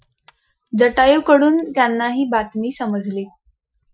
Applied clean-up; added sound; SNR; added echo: classical method Wiener filter.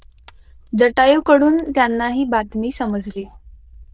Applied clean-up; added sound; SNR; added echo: neural diffusion model UNIVERSE++.